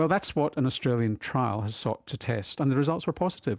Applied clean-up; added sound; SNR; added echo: none; none; none; none.